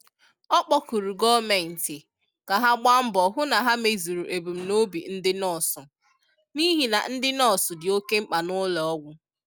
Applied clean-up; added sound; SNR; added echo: none; none; none; none.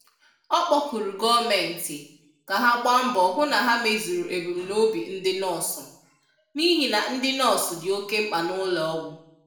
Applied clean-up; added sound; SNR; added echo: none; none; none; reverberation time 0.7 s.